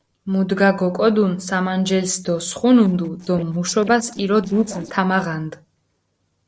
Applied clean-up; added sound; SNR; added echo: neural separator model SepFormer DNS4.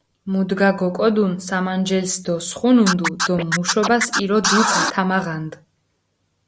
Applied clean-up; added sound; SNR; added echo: none; Scratching (performance technique); 2 dB; none.